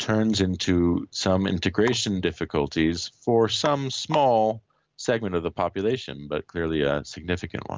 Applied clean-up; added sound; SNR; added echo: none; none; none; none.